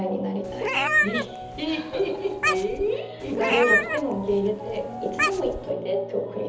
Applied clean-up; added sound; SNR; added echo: none; Meow; 1 dB; reverberation time 0.7 s.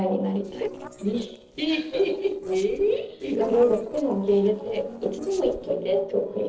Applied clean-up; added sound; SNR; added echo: neural separator model SepFormer DNS4.